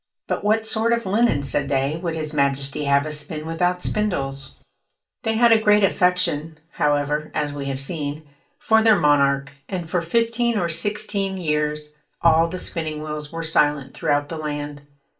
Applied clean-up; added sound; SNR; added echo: none; Cupboard open or close; 9 dB; reverberation time 0.2 s.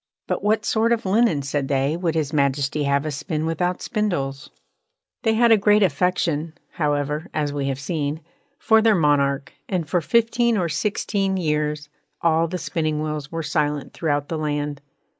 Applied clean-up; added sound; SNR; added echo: none; none; none; none.